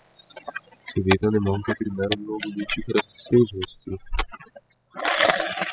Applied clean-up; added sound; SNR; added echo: classical method spectral subtraction.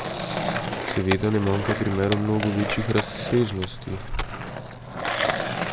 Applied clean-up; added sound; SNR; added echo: none; Skateboard; 3 dB; none.